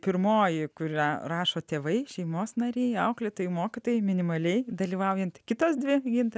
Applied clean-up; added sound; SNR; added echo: none; none; none; none.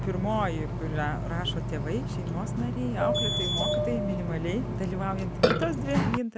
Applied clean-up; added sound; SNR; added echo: none; Burping, eructation; -3 dB; none.